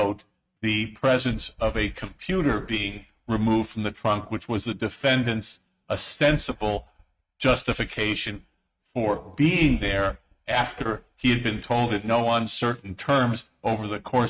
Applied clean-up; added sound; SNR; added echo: neural mask model RNNoise.